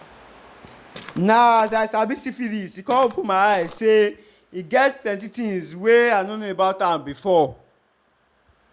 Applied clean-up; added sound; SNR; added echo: none; Walk, footsteps; 20 dB; none.